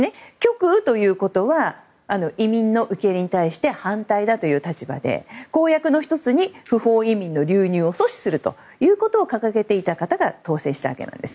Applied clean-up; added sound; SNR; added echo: none; none; none; none.